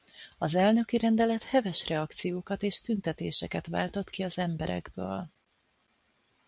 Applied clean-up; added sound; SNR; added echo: none; none; none; none.